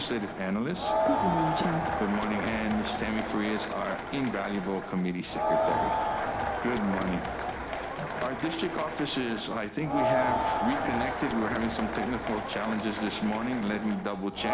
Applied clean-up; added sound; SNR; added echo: none; Crowd; 0 dB; none.